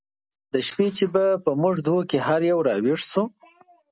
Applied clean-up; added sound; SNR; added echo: none; none; none; none.